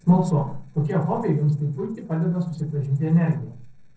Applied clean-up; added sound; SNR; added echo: neural separator model SepFormer DNS4.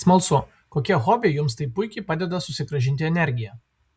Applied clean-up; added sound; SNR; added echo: none; none; none; none.